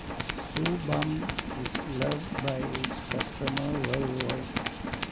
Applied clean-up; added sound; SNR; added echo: none; Tools; -2 dB; none.